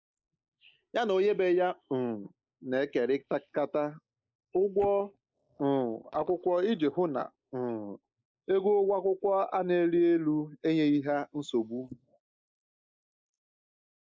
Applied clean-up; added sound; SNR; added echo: neural mask model Resemble Enhance denoiser.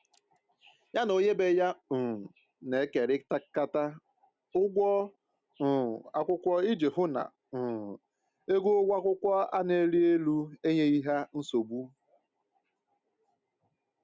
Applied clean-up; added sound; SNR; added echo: none; none; none; none.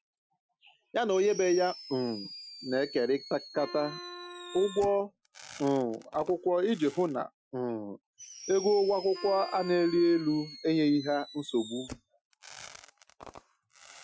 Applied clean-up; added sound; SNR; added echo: classical method Wiener filter.